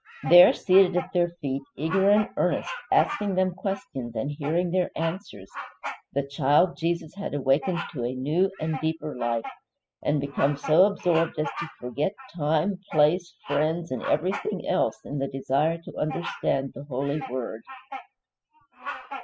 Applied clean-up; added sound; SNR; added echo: classical method spectral subtraction.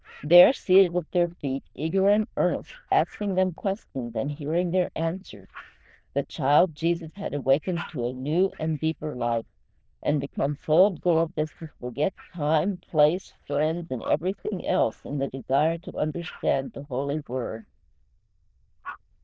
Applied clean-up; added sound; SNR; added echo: neural diffusion model UNIVERSE++.